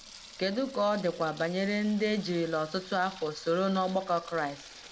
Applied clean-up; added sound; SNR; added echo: none; Sink (filling or washing) / Water tap, faucet; 19 dB; none.